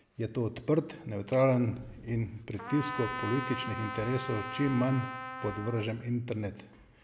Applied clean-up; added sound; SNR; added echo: none; Trumpet; 8 dB; none.